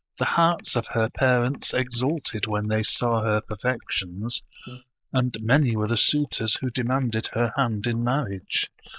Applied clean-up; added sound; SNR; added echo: neural mask model Resemble Enhance denoiser.